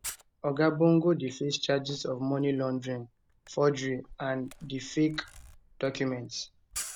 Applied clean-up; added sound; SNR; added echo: none; Camera; 18 dB; none.